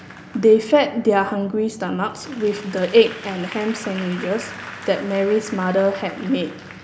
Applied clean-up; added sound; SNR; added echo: none; Applause / Crowd; 17 dB; none.